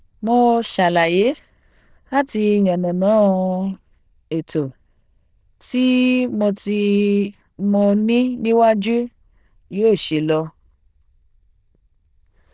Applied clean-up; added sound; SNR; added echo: neural diffusion model UNIVERSE++.